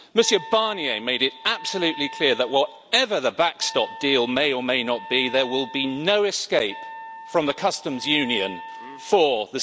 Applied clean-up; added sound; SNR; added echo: none; Wind instrument, woodwind instrument; 16 dB; none.